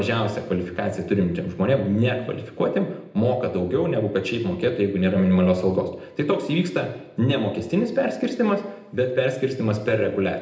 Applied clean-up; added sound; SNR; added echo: none; none; none; reverberation time 0.8 s.